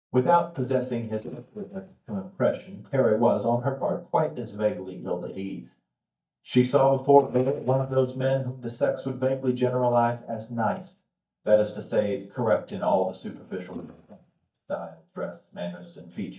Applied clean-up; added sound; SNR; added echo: neural mask model DeepFilterNet 3.